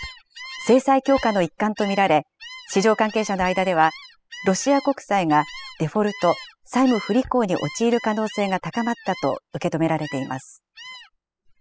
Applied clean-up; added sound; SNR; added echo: classical method spectral subtraction.